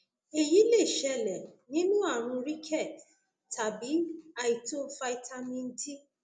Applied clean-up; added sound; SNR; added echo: none; none; none; none.